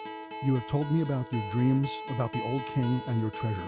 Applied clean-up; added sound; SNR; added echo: none; Acoustic guitar; 9 dB; none.